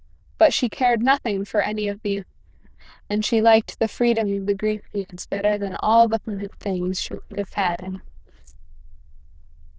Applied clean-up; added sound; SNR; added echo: neural diffusion model UNIVERSE++.